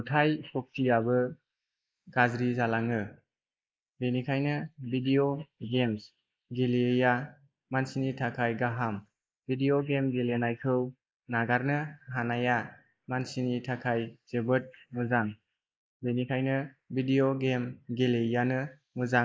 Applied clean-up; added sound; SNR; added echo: neural mask model Resemble Enhance denoiser.